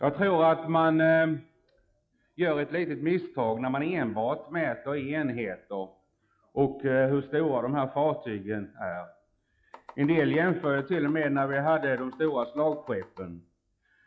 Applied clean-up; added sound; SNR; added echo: classical method log-MMSE.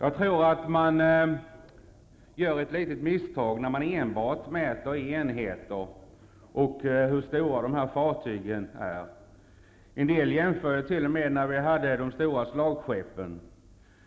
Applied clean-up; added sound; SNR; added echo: none; none; none; none.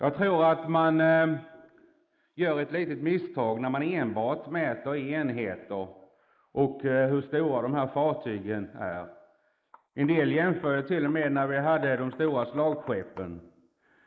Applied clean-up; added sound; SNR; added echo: neural mask model Resemble Enhance denoiser.